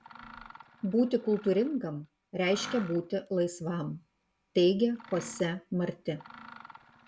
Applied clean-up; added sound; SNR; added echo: none; Mechanisms; 19 dB; none.